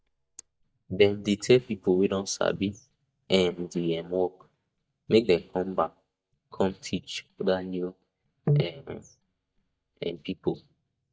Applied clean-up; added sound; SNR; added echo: neural mask model DeepFilterNet 3.